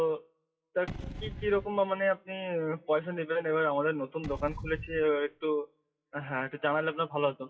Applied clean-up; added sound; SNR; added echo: classical method WPE with log-MMSE.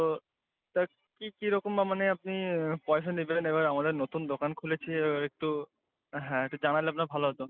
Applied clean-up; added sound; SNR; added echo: none; none; none; none.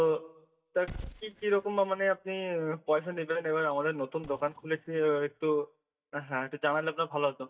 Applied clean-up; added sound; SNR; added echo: neural mask model DeepFilterNet 3.